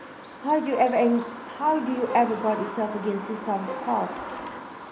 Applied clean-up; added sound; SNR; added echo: none; Bird vocalization, bird call, bird song + Bowed string instrument; 10 dB; none.